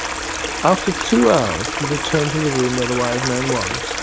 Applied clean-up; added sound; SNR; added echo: none; Stream; 4 dB; none.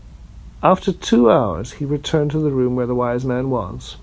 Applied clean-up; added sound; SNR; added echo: none; none; none; none.